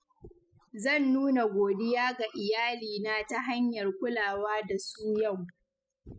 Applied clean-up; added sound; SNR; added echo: classical method spectral subtraction.